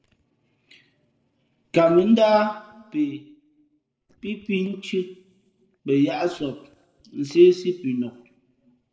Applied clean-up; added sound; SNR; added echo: neural separator model SepFormer DNS4.